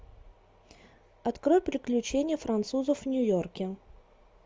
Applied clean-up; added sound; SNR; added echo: none; none; none; none.